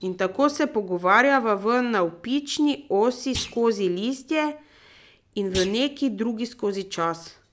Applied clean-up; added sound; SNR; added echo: none; Thump, thud; 12 dB; none.